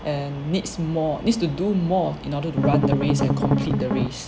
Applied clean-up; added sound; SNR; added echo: none; Strum; -4 dB; none.